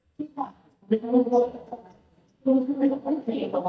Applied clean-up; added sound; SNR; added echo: neural mask model DeepFilterNet 3.